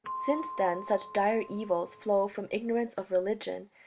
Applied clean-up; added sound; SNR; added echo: none; Percussion; 12 dB; none.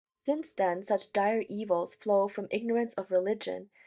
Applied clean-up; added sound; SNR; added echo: neural mask model DeepFilterNet 3.